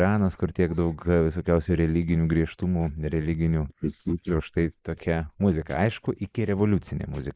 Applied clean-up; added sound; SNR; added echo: neural mask model Resemble Enhance denoiser.